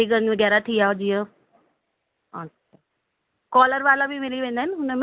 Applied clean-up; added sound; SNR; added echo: none; none; none; none.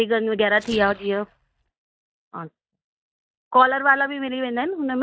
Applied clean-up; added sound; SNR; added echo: neural mask model DeepFilterNet 3.